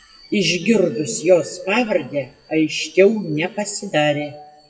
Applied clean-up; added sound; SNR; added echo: classical method WPE with log-MMSE.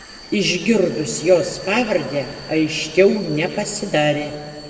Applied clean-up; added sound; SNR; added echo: none; Vehicle; 18 dB; reverberation time 1.7 s.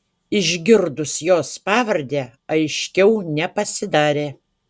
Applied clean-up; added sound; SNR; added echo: none; none; none; none.